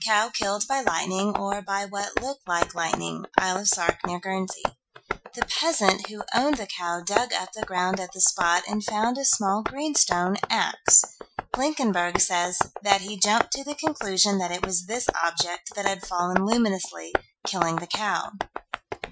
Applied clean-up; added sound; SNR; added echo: classical method Wiener filter.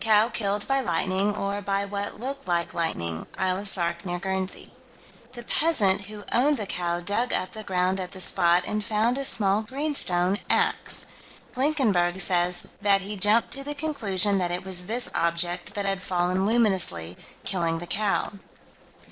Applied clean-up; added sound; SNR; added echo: neural separator model SepFormer DNS4.